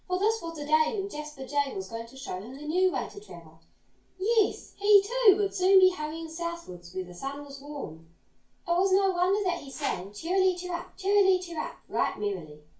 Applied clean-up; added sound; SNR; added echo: none; Whoosh, swoosh, swish; 14 dB; reverberation time 0.2 s.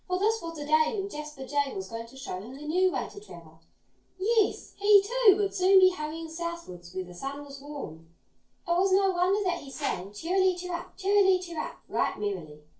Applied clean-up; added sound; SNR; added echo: neural separator model SepFormer DNS4.